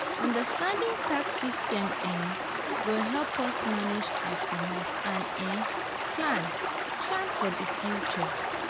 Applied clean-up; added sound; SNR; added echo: none; Stream; -2 dB; none.